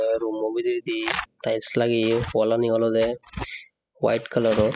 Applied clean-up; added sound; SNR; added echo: classical method spectral subtraction.